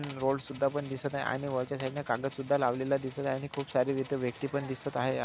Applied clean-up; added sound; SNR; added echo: none; Coin (dropping); 17 dB; none.